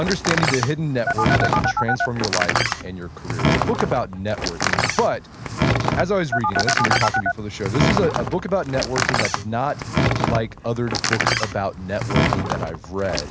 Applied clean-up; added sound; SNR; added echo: none; Door + Telephone; -3 dB; none.